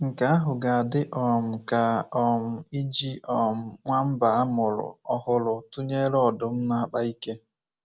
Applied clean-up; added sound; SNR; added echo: none; none; none; none.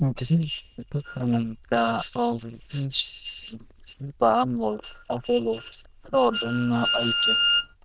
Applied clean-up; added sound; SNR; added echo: neural diffusion model UNIVERSE++.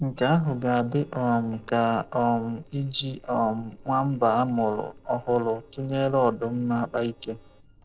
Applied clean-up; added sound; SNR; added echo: neural separator model SepFormer DNS4.